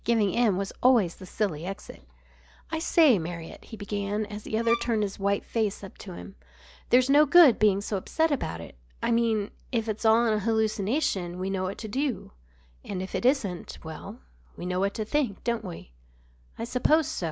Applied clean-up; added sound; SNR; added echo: none; Bowed string instrument; 8 dB; none.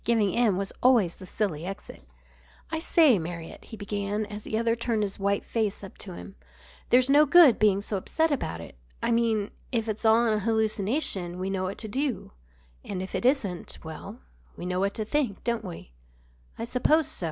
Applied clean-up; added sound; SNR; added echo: none; none; none; none.